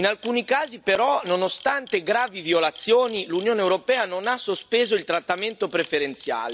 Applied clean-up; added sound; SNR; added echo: none; Camera; 20 dB; none.